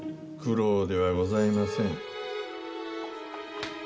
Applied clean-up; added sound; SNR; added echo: none; none; none; none.